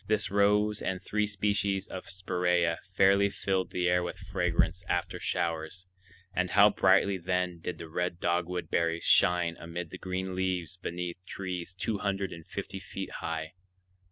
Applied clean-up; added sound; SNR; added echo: none; none; none; none.